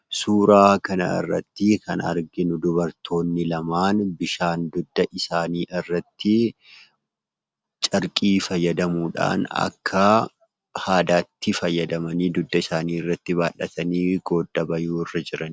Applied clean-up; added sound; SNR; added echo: none; none; none; none.